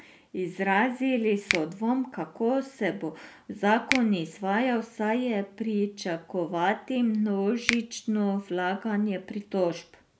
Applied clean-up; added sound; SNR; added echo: none; Finger snapping; 10 dB; none.